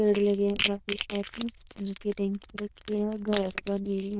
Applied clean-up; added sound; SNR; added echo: neural diffusion model UNIVERSE++.